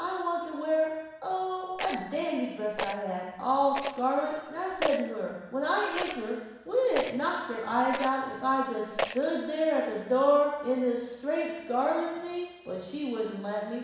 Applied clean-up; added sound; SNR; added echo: none; Rattle; 9 dB; reverberation time 1.1 s.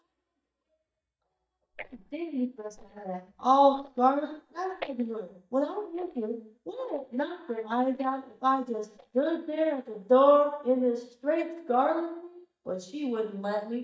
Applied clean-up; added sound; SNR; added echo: neural mask model DeepFilterNet 3.